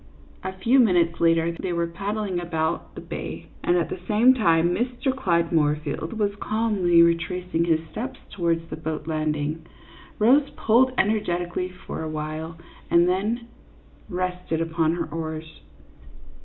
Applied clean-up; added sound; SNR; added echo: none; none; none; none.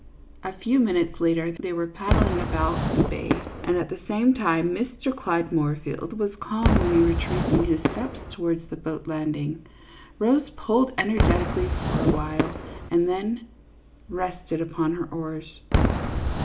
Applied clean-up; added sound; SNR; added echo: none; Whoosh, swoosh, swish / Fireworks; 2 dB; none.